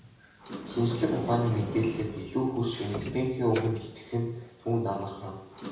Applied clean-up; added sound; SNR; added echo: none; Sliding door; 10 dB; reverberation time 0.9 s.